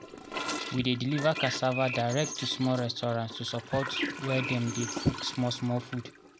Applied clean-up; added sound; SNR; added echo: none; Toilet flush / Gurgling + Bird; 7 dB; none.